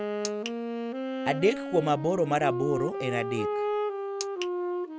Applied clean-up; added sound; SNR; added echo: none; Wind instrument, woodwind instrument; 2 dB; none.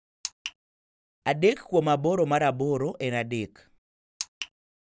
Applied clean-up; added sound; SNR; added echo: none; none; none; none.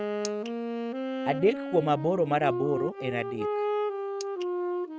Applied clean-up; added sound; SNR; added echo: neural mask model RNNoise.